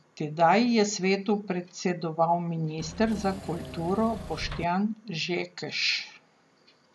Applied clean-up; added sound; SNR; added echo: none; Engine / Mechanisms; 11 dB; none.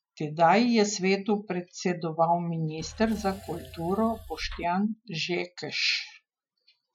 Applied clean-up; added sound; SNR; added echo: classical method Wiener filter.